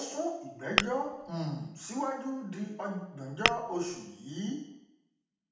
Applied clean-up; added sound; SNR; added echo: none; Tap / Glass; -4 dB; reverberation time 0.8 s.